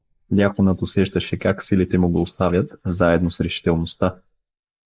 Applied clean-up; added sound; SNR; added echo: neural mask model Resemble Enhance denoiser.